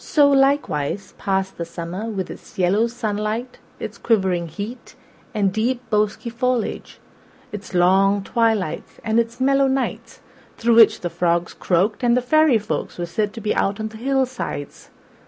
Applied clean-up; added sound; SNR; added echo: none; none; none; none.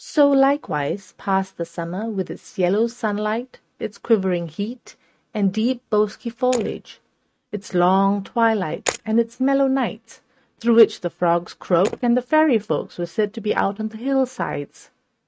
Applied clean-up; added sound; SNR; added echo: neural mask model RNNoise.